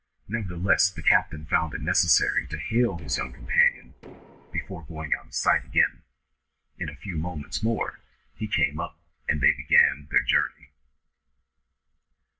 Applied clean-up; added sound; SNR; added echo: neural separator model SepFormer DNS4.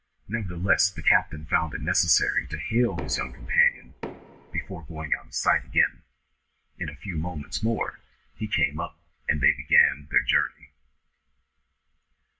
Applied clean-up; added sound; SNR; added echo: none; Knock; 14 dB; reverberation time 0.1 s.